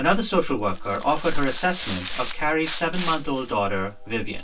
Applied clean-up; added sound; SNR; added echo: none; Tearing; 12 dB; reverberation time 0.1 s.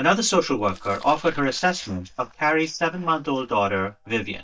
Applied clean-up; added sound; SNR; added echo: neural mask model DeepFilterNet 3.